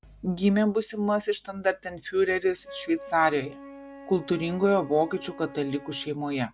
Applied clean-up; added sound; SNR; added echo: none; Wind instrument, woodwind instrument; 20 dB; none.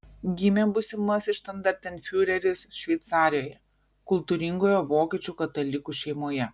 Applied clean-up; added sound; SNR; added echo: none; none; none; none.